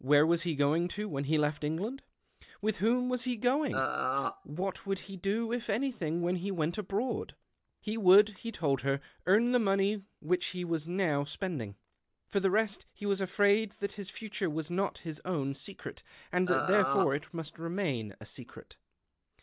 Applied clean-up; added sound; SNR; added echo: none; Burping, eructation; 2 dB; none.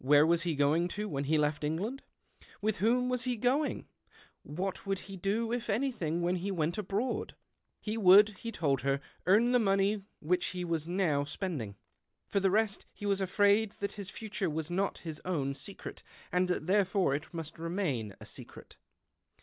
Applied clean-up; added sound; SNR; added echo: none; none; none; none.